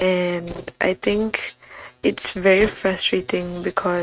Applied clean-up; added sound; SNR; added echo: neural mask model RNNoise.